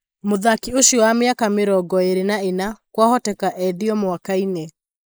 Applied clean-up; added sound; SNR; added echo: neural mask model Resemble Enhance denoiser.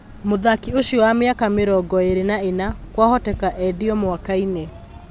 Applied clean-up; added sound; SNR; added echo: none; Tap; 18 dB; none.